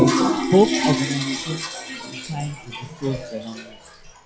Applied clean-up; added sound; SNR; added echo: classical method log-MMSE.